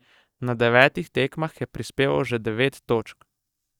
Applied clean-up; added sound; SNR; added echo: neural mask model DeepFilterNet 3.